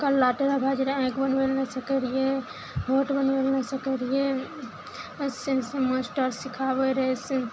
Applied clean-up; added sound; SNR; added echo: none; none; none; none.